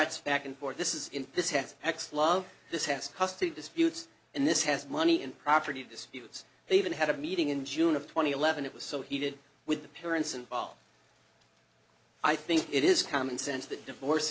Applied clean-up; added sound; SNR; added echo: none; none; none; none.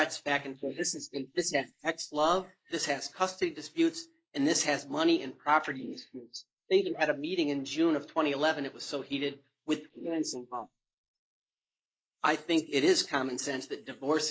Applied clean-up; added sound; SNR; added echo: neural mask model Resemble Enhance denoiser.